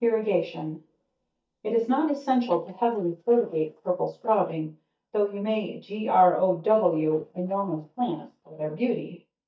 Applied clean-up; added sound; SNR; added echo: neural mask model DeepFilterNet 3.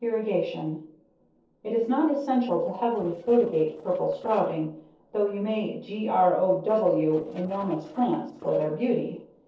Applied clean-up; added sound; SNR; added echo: neural separator model SepFormer DNS4.